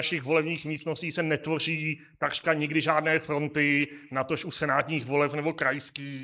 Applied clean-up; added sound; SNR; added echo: neural mask model Resemble Enhance denoiser.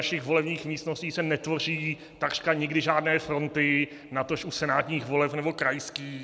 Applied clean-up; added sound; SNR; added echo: none; none; none; none.